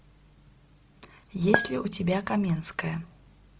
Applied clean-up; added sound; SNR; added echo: none; Chink, clink; -3 dB; none.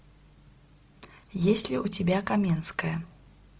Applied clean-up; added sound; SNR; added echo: none; none; none; none.